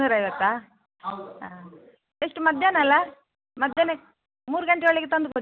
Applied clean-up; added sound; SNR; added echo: none; none; none; none.